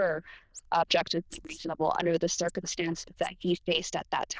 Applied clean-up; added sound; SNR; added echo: neural diffusion model UNIVERSE++.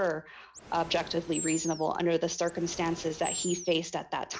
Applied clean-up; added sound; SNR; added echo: none; Animal; 9 dB; none.